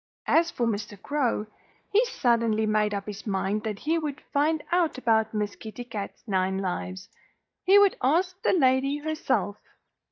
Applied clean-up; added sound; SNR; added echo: neural mask model DeepFilterNet 3.